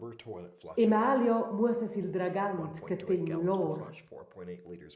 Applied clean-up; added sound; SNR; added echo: none; Toilet flush; 16 dB; none.